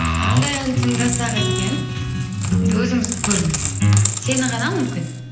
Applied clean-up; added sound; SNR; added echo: none; Coin (dropping); 8 dB; reverberation time 0.9 s.